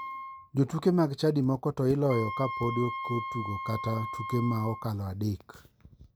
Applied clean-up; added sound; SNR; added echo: none; Wind instrument, woodwind instrument; 10 dB; none.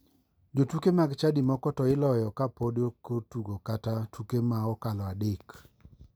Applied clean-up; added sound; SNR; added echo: none; none; none; none.